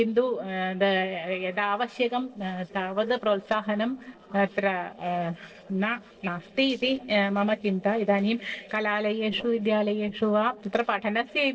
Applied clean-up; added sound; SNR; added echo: neural separator model SepFormer DNS4.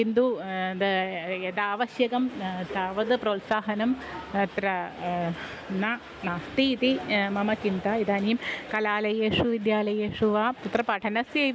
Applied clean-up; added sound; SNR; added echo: none; none; none; none.